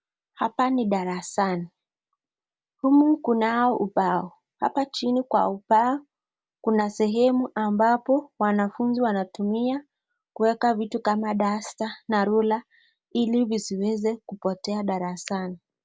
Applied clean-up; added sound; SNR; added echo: none; none; none; none.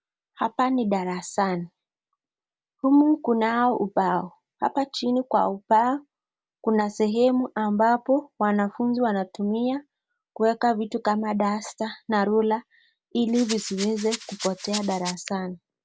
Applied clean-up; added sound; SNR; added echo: none; Rattle; 11 dB; none.